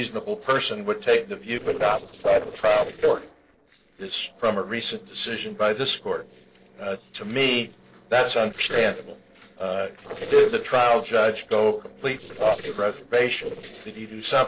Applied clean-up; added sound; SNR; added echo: neural separator model SepFormer DNS4.